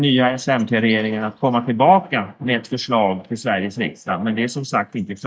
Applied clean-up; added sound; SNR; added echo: neural mask model DeepFilterNet 3.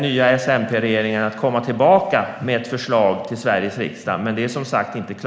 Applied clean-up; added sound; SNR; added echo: none; none; none; none.